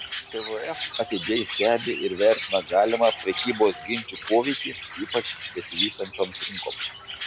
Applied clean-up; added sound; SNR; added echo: none; Chirp, tweet; 3 dB; none.